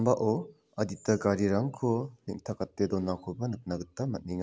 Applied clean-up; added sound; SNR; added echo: none; none; none; none.